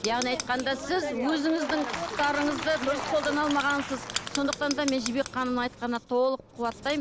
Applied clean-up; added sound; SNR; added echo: none; Writing; 12 dB; none.